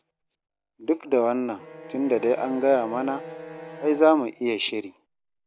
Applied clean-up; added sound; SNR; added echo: none; Bowed string instrument; 17 dB; none.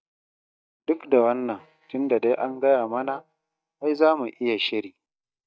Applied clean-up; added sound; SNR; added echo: neural mask model DeepFilterNet 3.